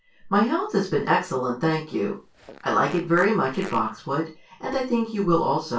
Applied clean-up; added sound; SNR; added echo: none; Fart; 19 dB; reverberation time 0.2 s.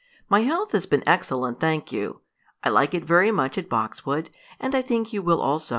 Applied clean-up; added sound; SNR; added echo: none; none; none; none.